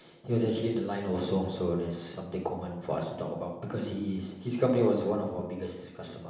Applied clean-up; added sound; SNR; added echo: none; none; none; reverberation time 0.9 s.